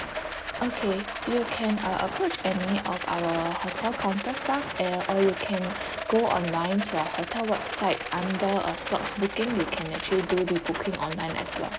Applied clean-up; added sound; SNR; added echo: none; Rattle; 6 dB; none.